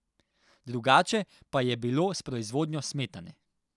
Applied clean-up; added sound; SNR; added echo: none; none; none; none.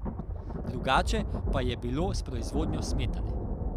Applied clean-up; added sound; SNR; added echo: none; Thunder; -3 dB; none.